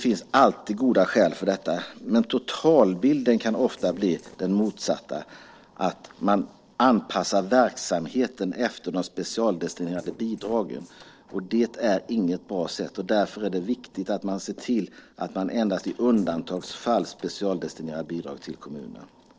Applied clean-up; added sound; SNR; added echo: neural separator model SepFormer DNS4.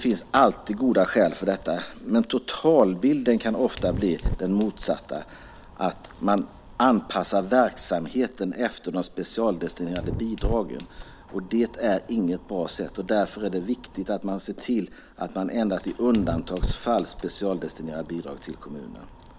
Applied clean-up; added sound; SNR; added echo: none; Fire; 12 dB; none.